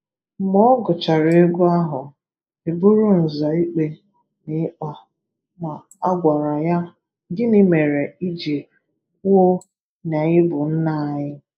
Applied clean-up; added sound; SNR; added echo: neural mask model Resemble Enhance denoiser.